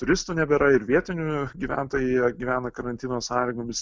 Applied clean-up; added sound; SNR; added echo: none; none; none; none.